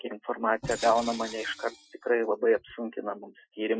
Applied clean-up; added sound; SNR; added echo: classical method Wiener filter.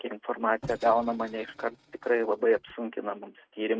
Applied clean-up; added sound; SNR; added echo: neural mask model RNNoise.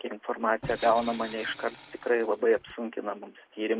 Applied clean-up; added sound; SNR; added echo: none; Tools; 14 dB; none.